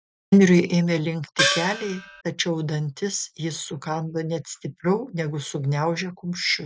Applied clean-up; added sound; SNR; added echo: none; Gong; 1 dB; none.